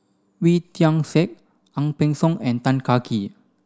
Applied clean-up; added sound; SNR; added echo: none; none; none; none.